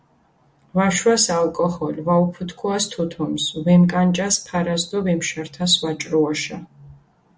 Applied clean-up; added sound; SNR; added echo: none; none; none; none.